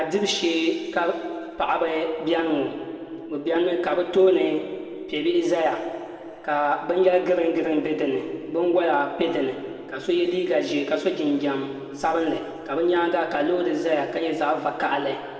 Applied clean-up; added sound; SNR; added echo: none; none; none; reverberation time 2.3 s.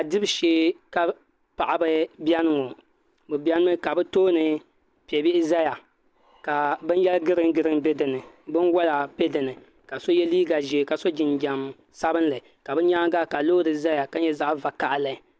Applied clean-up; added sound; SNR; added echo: none; none; none; none.